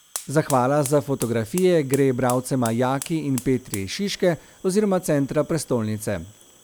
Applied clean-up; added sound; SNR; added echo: none; Fire; 18 dB; none.